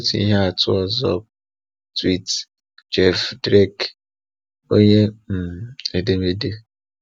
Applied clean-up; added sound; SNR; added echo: none; none; none; none.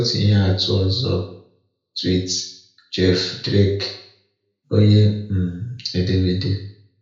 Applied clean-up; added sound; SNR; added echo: none; none; none; reverberation time 0.5 s.